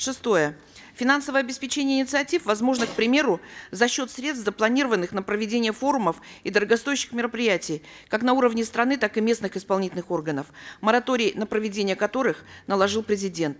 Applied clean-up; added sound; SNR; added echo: none; none; none; none.